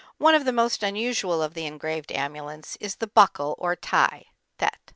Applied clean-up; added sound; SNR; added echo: none; none; none; none.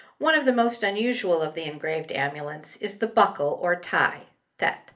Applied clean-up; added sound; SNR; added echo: none; none; none; reverberation time 0.3 s.